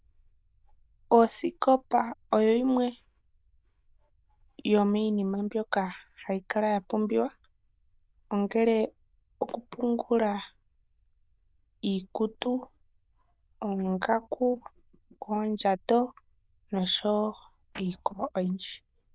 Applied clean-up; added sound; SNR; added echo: neural diffusion model UNIVERSE++.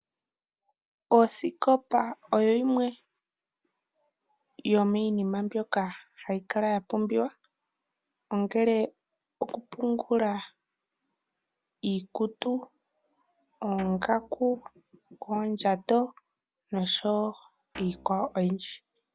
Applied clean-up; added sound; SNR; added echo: none; Guitar; 20 dB; none.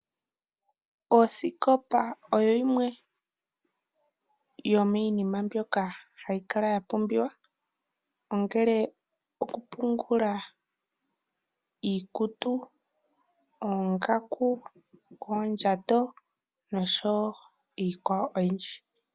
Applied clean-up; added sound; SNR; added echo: none; none; none; none.